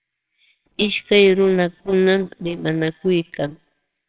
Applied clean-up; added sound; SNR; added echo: neural separator model SepFormer WHAMR!.